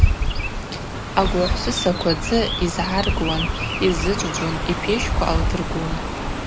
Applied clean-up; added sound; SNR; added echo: none; Chirp, tweet; -1 dB; none.